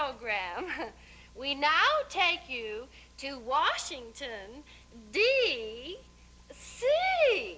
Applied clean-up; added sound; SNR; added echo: none; none; none; none.